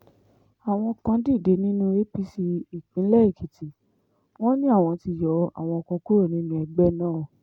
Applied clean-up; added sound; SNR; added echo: none; none; none; none.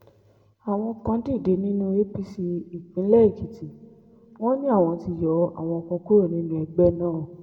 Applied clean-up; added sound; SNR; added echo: none; none; none; reverberation time 0.9 s.